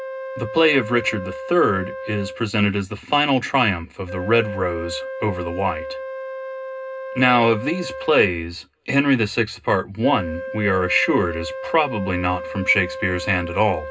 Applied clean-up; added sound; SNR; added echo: none; Wind instrument, woodwind instrument; 10 dB; reverberation time 0.2 s.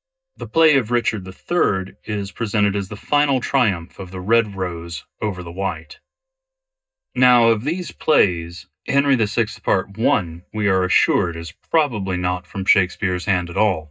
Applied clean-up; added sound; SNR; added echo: neural mask model DeepFilterNet 3.